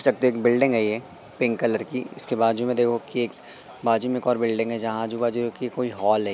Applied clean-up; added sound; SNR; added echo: none; none; none; none.